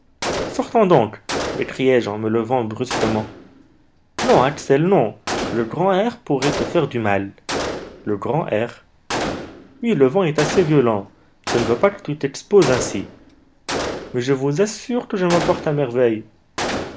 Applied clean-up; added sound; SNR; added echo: none; Gunshot, gunfire; 9 dB; none.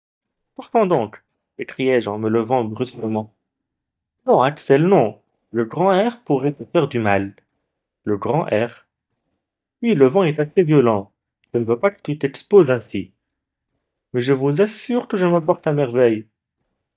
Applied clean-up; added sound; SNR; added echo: neural mask model DeepFilterNet 3.